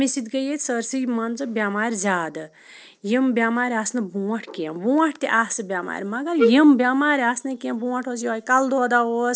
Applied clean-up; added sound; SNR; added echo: neural separator model SepFormer DNS4.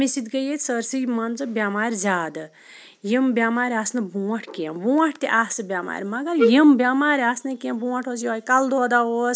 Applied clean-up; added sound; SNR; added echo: none; Wind instrument, woodwind instrument; 0 dB; none.